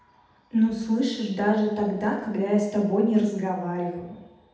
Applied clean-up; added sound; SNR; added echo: none; none; none; reverberation time 0.8 s.